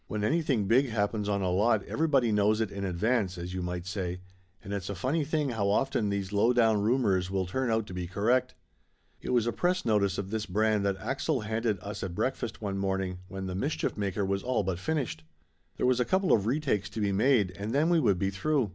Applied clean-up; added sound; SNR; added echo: none; none; none; none.